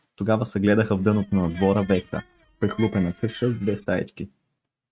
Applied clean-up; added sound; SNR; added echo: neural mask model RNNoise.